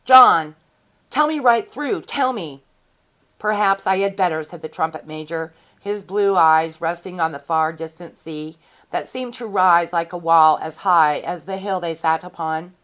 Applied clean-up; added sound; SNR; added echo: none; none; none; none.